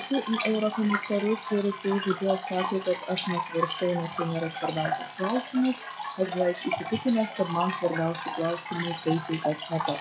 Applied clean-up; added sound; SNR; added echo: classical method log-MMSE.